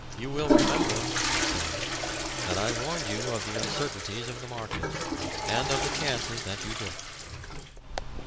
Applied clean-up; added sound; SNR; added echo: none; Toilet flush / Water; -5 dB; none.